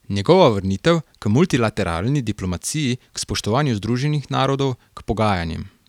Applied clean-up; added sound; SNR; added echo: none; none; none; none.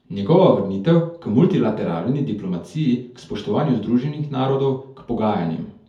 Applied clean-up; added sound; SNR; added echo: none; none; none; reverberation time 0.5 s.